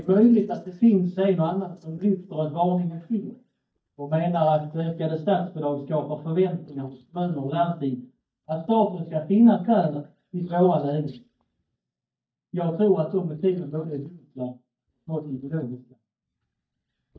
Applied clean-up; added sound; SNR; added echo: neural mask model DeepFilterNet 3.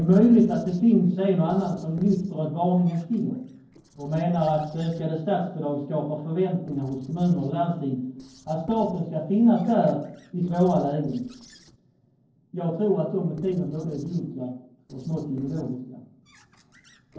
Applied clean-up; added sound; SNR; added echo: neural separator model SepFormer DNS4.